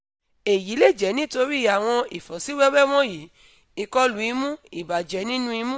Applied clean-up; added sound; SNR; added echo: none; none; none; none.